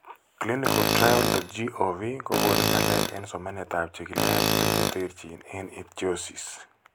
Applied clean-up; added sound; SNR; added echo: none; Tools; -4 dB; none.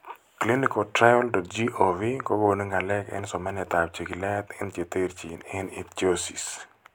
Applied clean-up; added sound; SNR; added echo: none; none; none; none.